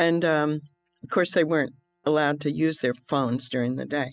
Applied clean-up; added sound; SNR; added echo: classical method spectral subtraction.